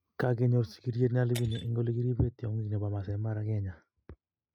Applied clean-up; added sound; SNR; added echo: neural mask model RNNoise.